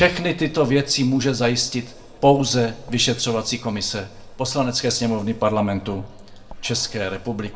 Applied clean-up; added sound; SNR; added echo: none; Writing; 19 dB; reverberation time 0.4 s.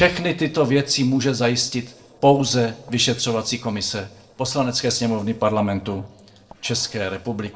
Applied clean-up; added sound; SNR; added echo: neural separator model SepFormer DNS4.